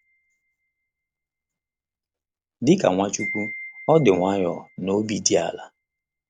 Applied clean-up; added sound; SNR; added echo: none; Wind chime; 17 dB; none.